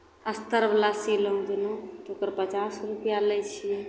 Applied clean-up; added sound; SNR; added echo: none; none; none; none.